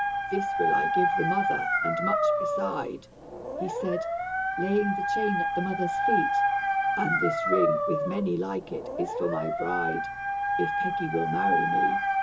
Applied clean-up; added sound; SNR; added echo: none; Dog; -4 dB; reverberation time 0.2 s.